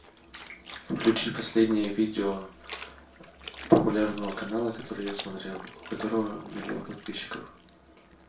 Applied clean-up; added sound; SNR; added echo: none; Trickle, dribble / Splash, splatter; 16 dB; reverberation time 0.3 s.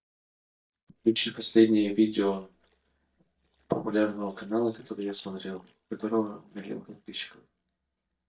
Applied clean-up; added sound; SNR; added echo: neural mask model DeepFilterNet 3.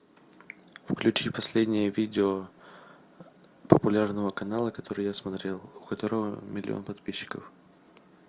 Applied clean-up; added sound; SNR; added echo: none; none; none; none.